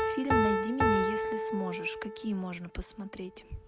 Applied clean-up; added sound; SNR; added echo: none; Piano; -3 dB; none.